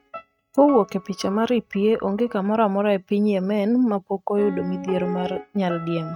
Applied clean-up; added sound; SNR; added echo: neural mask model RNNoise.